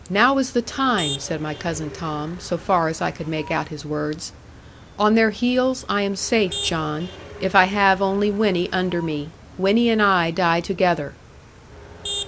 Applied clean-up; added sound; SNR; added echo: none; Motor vehicle (road); 15 dB; none.